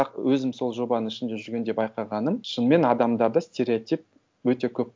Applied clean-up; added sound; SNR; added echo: none; none; none; none.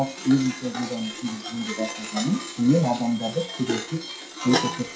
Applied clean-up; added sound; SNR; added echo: classical method WPE with log-MMSE.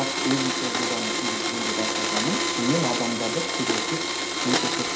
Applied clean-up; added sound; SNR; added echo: none; Domestic sounds, home sounds; -4 dB; reverberation time 0.5 s.